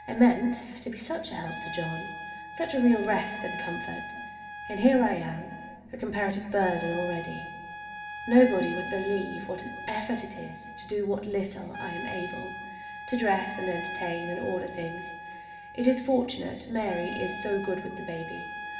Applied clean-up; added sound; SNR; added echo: none; Trumpet; 10 dB; reverberation time 2.9 s.